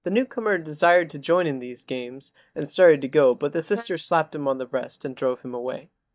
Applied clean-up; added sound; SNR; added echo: neural mask model DeepFilterNet 3.